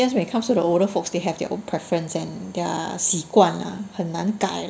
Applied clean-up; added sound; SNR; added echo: none; none; none; none.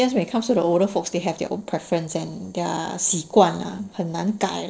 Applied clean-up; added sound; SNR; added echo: neural separator model SepFormer DNS4.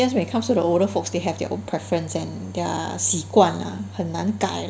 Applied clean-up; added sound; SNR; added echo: none; Organ; 15 dB; none.